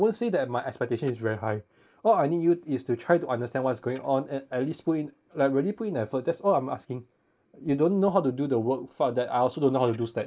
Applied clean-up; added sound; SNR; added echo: neural mask model Resemble Enhance denoiser.